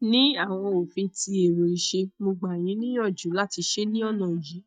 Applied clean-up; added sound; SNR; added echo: neural mask model DeepFilterNet 3.